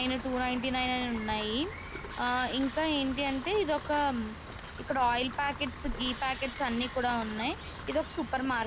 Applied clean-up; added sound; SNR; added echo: none; Rain + Sawing; 9 dB; none.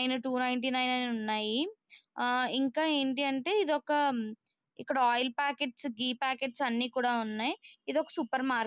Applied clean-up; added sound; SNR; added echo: none; none; none; none.